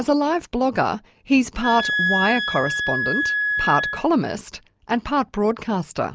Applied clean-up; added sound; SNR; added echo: none; Wind instrument, woodwind instrument; 2 dB; none.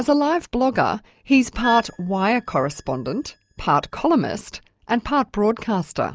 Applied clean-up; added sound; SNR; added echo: neural mask model DeepFilterNet 3.